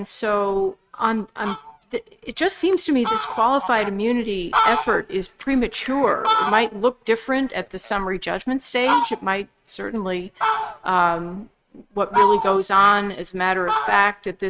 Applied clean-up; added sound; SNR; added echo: neural mask model RNNoise.